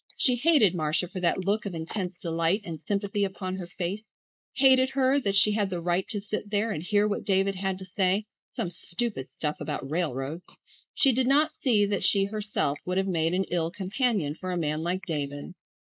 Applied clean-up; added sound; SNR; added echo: neural mask model Resemble Enhance denoiser.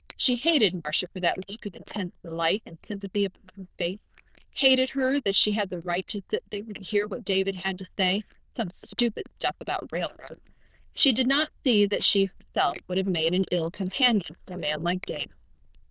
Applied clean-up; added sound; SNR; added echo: neural diffusion model UNIVERSE++.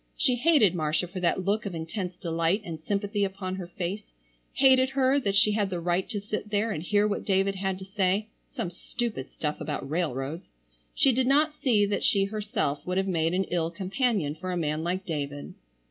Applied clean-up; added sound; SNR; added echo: none; none; none; none.